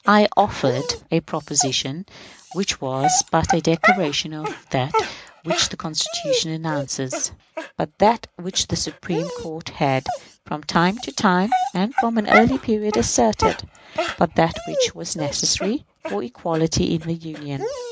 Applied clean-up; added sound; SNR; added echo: none; Dog; 5 dB; none.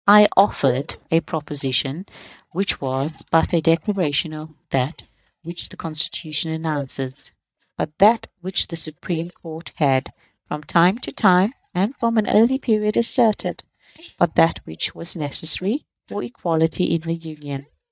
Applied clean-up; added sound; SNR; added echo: neural mask model DeepFilterNet 3.